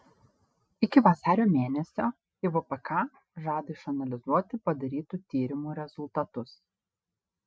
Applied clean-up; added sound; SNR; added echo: none; none; none; none.